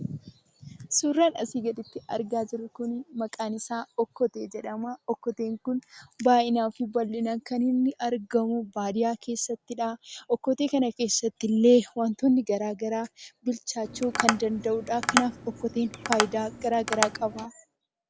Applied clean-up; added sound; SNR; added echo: none; Tap; 3 dB; none.